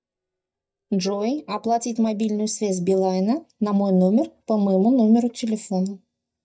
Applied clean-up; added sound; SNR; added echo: neural mask model DeepFilterNet 3.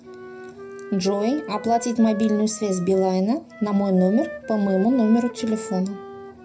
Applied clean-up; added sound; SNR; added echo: none; Wind instrument, woodwind instrument; 15 dB; reverberation time 0.4 s.